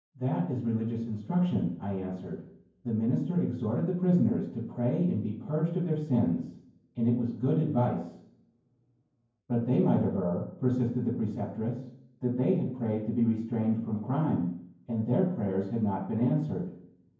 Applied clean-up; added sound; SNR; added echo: none; none; none; reverberation time 0.9 s.